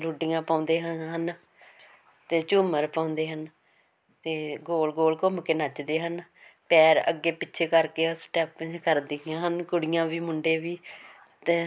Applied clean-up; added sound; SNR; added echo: none; none; none; none.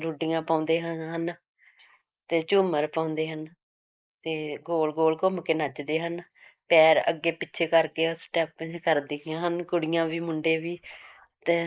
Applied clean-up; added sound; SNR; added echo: neural mask model Resemble Enhance denoiser.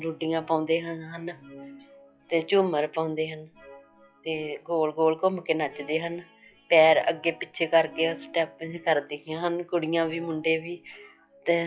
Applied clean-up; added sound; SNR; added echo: classical method log-MMSE.